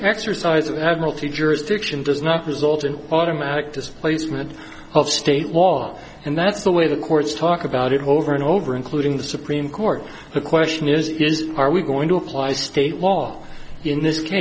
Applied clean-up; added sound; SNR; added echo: none; none; none; none.